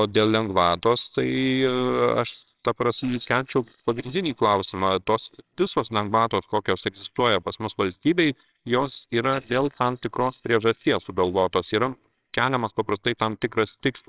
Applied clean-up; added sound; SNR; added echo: neural separator model SepFormer WHAMR!.